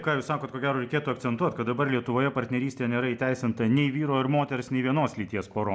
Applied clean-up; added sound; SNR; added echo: none; none; none; none.